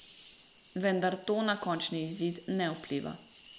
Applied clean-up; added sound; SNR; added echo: none; Frog; -1 dB; none.